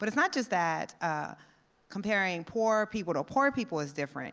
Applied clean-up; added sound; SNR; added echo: none; none; none; none.